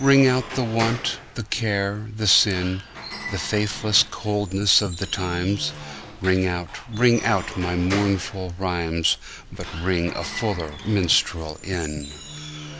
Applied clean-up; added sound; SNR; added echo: none; Squeak / Wood; 13 dB; none.